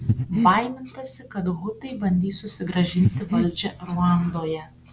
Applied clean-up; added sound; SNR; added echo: none; Breathing; -1 dB; none.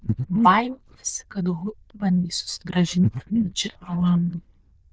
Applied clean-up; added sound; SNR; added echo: neural diffusion model UNIVERSE++.